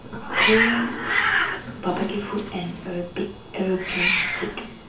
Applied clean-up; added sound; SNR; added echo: none; Hiss; -2 dB; reverberation time 0.6 s.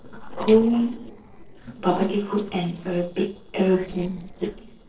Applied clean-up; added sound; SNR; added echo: neural separator model SepFormer DNS4.